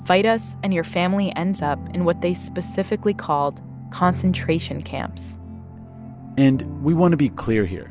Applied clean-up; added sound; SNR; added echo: none; none; none; none.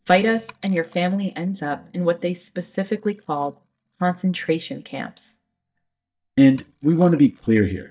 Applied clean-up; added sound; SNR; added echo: neural mask model DeepFilterNet 3.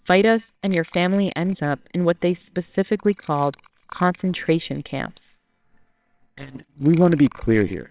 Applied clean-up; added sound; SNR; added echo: neural separator model SepFormer WHAMR!.